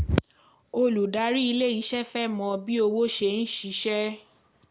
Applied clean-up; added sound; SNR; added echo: none; none; none; none.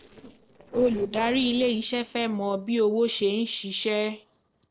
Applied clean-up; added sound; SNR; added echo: neural separator model SepFormer DNS4.